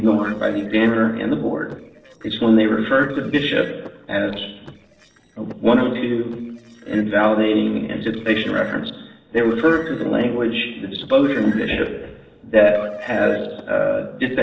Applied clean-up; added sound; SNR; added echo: neural separator model SepFormer DNS4.